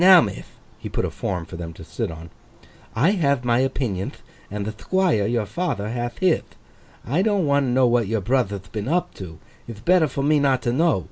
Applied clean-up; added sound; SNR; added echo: none; none; none; none.